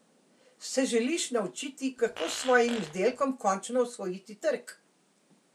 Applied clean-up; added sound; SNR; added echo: none; Fart; 12 dB; none.